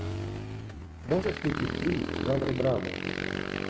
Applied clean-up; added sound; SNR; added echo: neural mask model RNNoise.